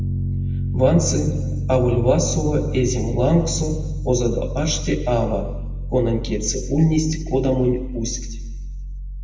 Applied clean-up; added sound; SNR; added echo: none; Piano; 4 dB; reverberation time 1.1 s.